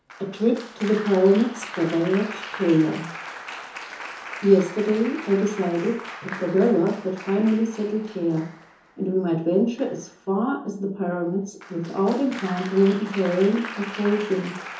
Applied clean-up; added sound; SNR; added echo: none; Applause; 15 dB; reverberation time 0.6 s.